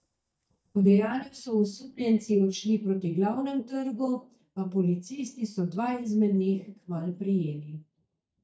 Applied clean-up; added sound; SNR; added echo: neural mask model DeepFilterNet 3.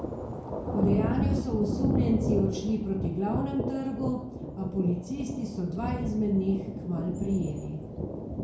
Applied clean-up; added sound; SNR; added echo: none; Thunder; 1 dB; reverberation time 0.5 s.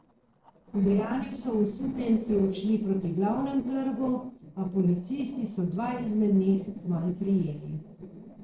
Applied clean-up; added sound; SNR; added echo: neural separator model SepFormer DNS4.